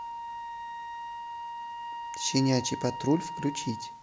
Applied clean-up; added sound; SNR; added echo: none; Wind instrument, woodwind instrument; 6 dB; none.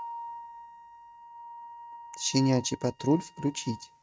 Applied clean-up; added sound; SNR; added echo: neural mask model RNNoise.